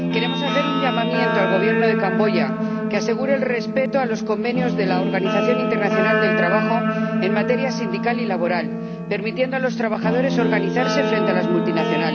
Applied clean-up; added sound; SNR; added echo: none; Guitar; -2 dB; none.